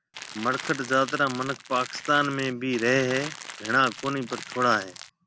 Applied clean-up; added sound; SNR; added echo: none; Crackle; 13 dB; none.